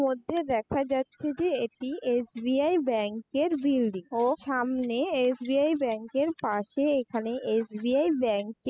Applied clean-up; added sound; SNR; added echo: classical method spectral subtraction.